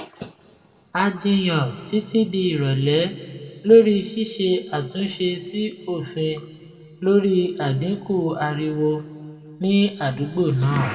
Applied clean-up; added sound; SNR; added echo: none; none; none; reverberation time 1.8 s.